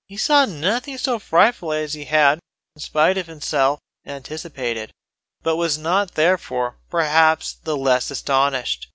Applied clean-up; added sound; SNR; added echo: none; none; none; none.